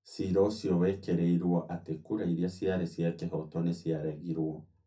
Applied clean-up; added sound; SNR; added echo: none; none; none; reverberation time 0.3 s.